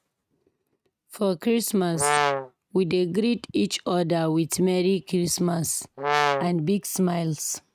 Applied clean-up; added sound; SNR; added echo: neural mask model RNNoise.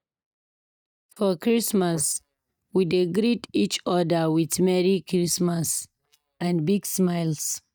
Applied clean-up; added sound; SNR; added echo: neural mask model DeepFilterNet 3.